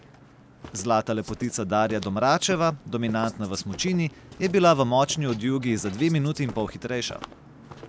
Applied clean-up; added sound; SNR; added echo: none; Walk, footsteps + Rattle (instrument); 18 dB; none.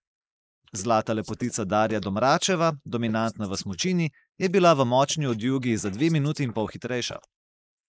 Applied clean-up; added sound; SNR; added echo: neural mask model Resemble Enhance denoiser.